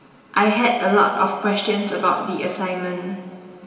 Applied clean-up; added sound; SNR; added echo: none; none; none; reverberation time 2.6 s.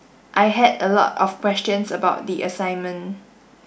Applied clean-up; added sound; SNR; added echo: none; none; none; none.